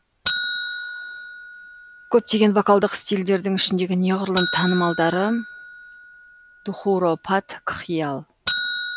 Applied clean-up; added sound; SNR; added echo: none; Bell; 9 dB; none.